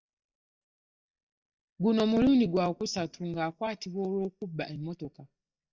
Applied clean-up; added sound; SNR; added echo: neural mask model DeepFilterNet 3.